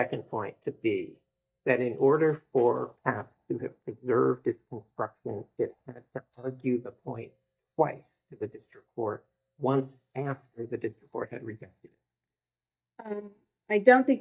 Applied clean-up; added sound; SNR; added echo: neural mask model DeepFilterNet 3.